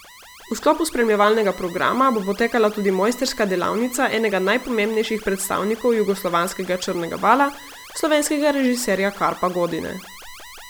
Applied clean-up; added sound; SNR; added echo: none; Alarm; 20 dB; none.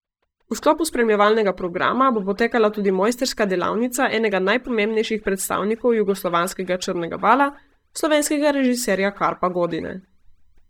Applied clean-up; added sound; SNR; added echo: neural mask model DeepFilterNet 3.